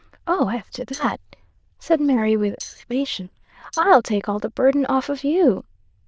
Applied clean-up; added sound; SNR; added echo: neural diffusion model UNIVERSE++.